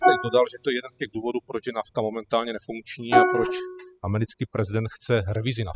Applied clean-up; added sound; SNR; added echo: classical method spectral subtraction.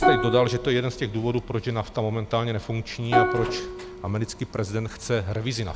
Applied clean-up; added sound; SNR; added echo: none; Slam + Plucked string instrument; 3 dB; none.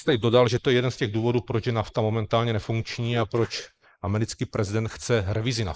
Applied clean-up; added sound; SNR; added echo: neural mask model Resemble Enhance denoiser.